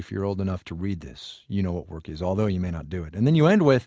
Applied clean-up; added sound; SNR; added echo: none; none; none; none.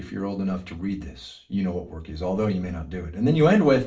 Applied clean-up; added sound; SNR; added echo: none; none; none; reverberation time 0.3 s.